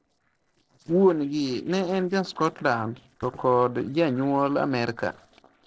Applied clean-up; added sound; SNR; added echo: neural separator model SepFormer DNS4.